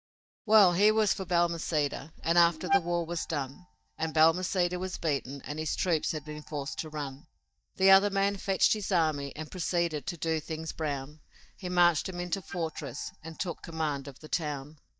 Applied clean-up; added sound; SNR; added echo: neural mask model DeepFilterNet 3.